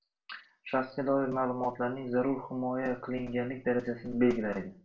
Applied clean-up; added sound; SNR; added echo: none; none; none; reverberation time 0.3 s.